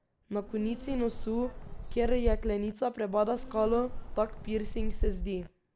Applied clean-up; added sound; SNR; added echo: none; Insect; 2 dB; none.